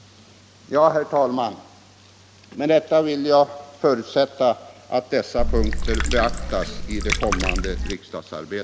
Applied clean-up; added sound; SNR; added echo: none; Water / Liquid; 0 dB; none.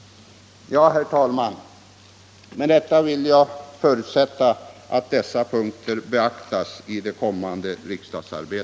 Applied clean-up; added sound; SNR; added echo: none; none; none; none.